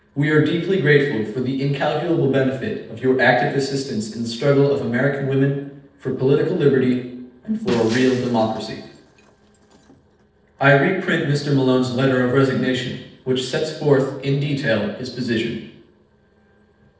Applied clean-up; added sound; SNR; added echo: neural separator model SepFormer DNS4.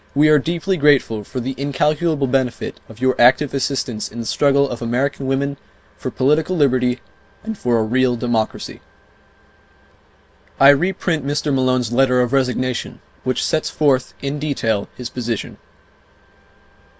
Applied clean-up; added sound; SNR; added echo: none; none; none; none.